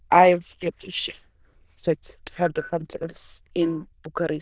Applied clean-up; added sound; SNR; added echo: neural diffusion model UNIVERSE++.